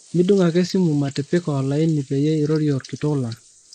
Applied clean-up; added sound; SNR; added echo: neural mask model Resemble Enhance denoiser.